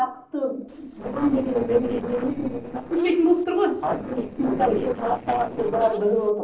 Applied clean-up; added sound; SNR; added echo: neural separator model SepFormer DNS4.